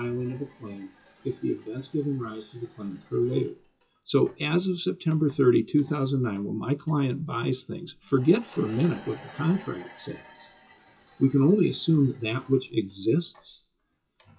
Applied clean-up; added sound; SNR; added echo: classical method WPE with log-MMSE.